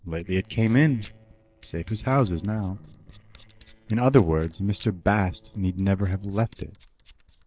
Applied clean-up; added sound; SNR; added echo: neural separator model SepFormer DNS4.